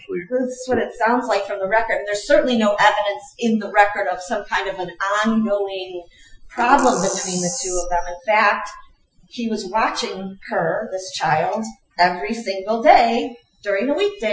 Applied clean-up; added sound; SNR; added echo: classical method Wiener filter.